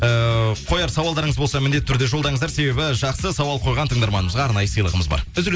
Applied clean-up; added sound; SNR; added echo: none; none; none; none.